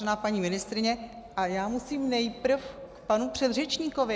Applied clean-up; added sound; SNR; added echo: none; none; none; none.